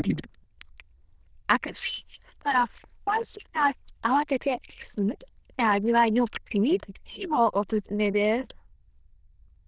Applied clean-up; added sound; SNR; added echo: neural diffusion model UNIVERSE++.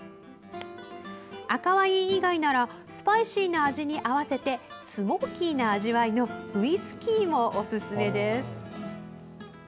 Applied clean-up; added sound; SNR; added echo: none; none; none; none.